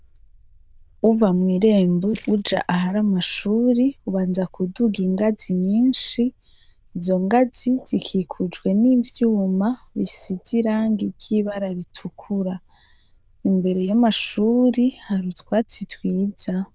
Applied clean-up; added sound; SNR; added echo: neural diffusion model UNIVERSE++.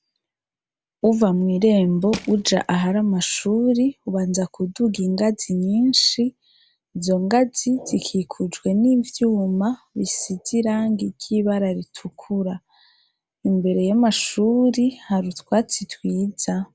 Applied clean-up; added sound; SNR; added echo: none; Crushing; 14 dB; none.